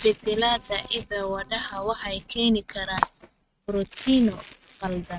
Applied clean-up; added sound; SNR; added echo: neural mask model RNNoise.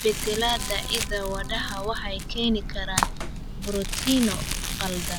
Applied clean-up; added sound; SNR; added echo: none; Crumpling, crinkling + Train / Breathing; 2 dB; none.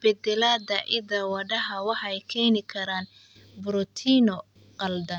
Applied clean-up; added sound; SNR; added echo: none; none; none; none.